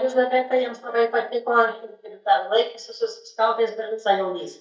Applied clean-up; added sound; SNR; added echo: neural mask model DeepFilterNet 3.